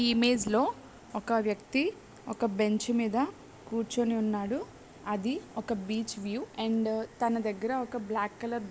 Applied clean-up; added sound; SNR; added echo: none; none; none; none.